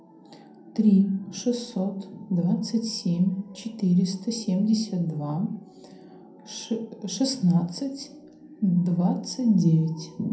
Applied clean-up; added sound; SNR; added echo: none; none; none; reverberation time 0.5 s.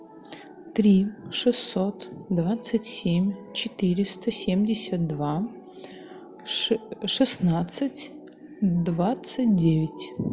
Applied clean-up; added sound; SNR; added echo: none; none; none; none.